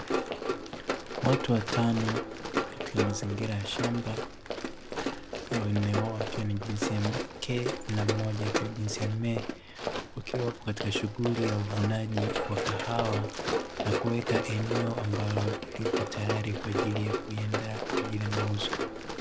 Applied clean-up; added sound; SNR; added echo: none; Run; 2 dB; none.